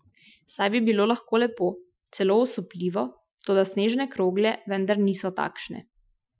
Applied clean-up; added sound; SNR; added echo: classical method Wiener filter.